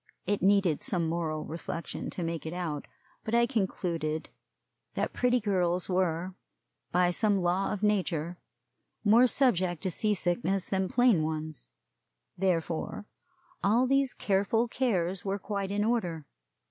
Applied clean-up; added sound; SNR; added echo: none; none; none; none.